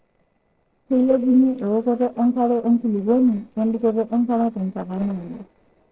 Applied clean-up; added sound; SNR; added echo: neural separator model SepFormer DNS4.